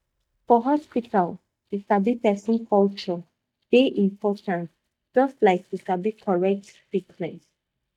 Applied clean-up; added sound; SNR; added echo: neural mask model DeepFilterNet 3.